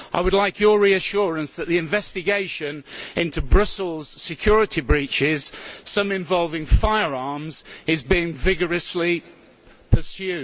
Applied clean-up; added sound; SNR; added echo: none; none; none; none.